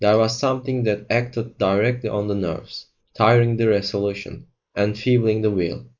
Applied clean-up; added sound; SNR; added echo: neural mask model Resemble Enhance denoiser.